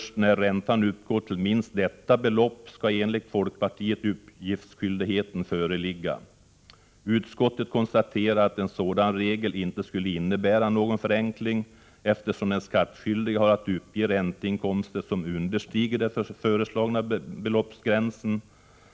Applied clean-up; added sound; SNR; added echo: none; none; none; none.